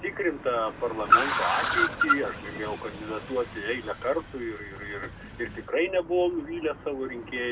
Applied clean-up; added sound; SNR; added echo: none; Car; 1 dB; reverberation time 0.2 s.